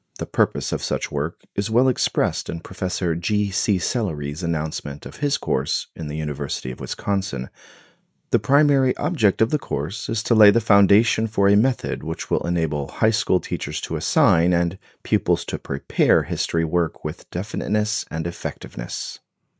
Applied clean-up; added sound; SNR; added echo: none; none; none; none.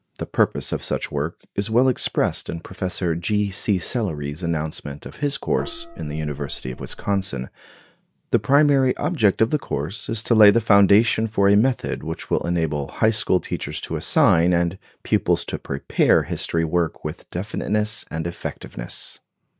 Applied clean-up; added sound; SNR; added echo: none; Gong; 14 dB; none.